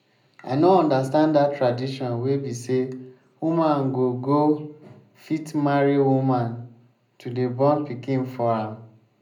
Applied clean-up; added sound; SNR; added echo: none; none; none; reverberation time 0.5 s.